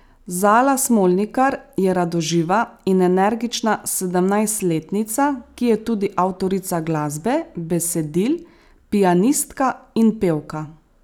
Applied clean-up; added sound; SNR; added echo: none; none; none; none.